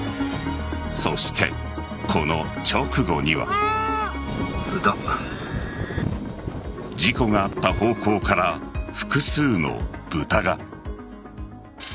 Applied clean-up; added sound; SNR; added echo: none; Wind; 7 dB; none.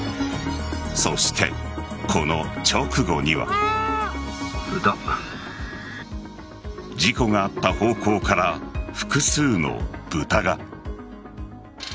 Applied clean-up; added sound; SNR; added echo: none; none; none; none.